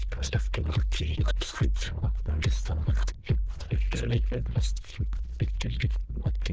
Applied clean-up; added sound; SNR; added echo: neural diffusion model UNIVERSE++.